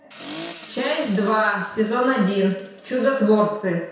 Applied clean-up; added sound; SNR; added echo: none; Accelerating, revving, vroom; 18 dB; reverberation time 0.7 s.